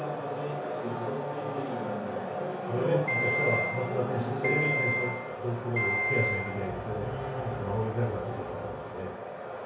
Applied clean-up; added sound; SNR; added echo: none; Piano; 0 dB; reverberation time 0.6 s.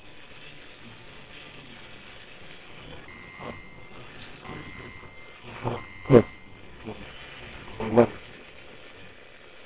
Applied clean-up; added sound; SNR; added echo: neural separator model SepFormer WHAMR!.